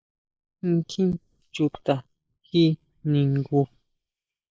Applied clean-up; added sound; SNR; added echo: neural mask model Resemble Enhance denoiser.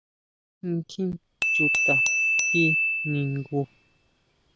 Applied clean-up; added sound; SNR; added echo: none; Glass / Bell; -5 dB; none.